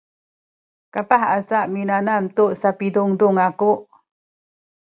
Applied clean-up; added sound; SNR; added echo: none; none; none; none.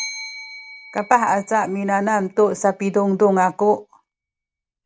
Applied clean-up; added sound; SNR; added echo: none; Bell; 19 dB; none.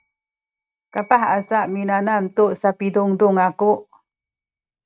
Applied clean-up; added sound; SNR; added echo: neural mask model RNNoise.